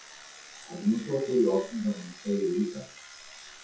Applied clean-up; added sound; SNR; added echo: classical method WPE with log-MMSE.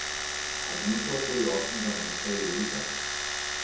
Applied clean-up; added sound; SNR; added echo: none; Domestic sounds, home sounds; -1 dB; reverberation time 0.7 s.